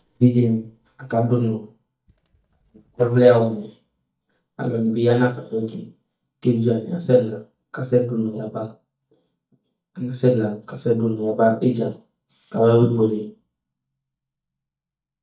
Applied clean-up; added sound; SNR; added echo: neural mask model DeepFilterNet 3.